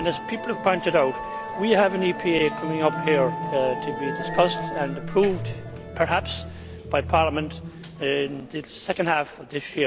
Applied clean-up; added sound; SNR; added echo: none; Musical instrument; 7 dB; none.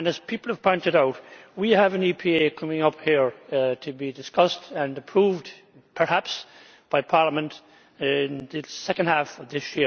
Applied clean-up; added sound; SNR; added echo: none; none; none; none.